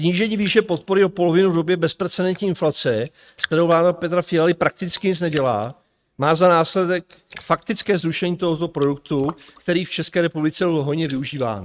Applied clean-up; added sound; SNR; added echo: neural mask model RNNoise.